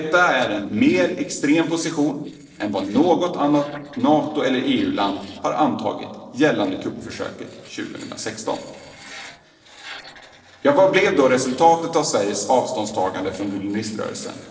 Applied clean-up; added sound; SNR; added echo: neural separator model SepFormer DNS4.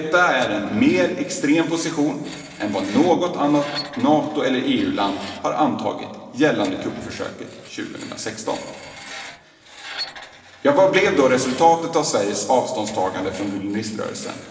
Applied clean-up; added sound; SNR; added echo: none; Screech; 18 dB; reverberation time 1.9 s.